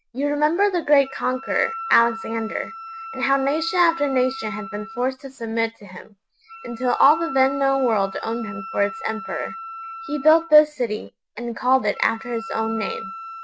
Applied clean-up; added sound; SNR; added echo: none; Wind instrument, woodwind instrument; 13 dB; none.